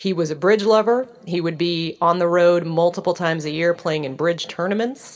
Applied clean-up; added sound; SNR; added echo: none; none; none; reverberation time 1.1 s.